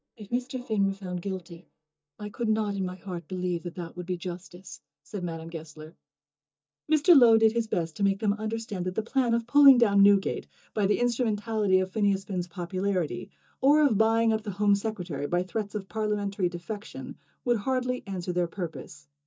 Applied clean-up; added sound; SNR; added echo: neural mask model DeepFilterNet 3.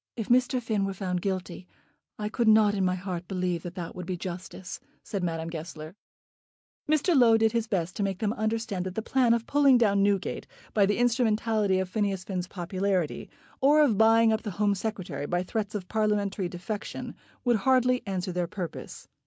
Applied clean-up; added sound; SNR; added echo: none; none; none; none.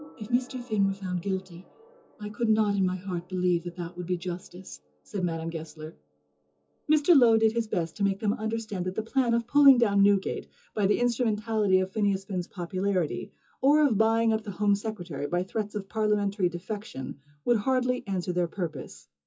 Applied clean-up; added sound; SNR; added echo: classical method WPE with log-MMSE.